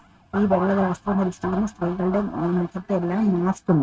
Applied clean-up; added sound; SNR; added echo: neural mask model RNNoise.